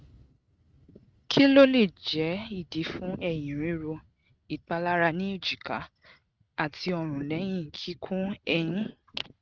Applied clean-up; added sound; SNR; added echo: neural mask model RNNoise.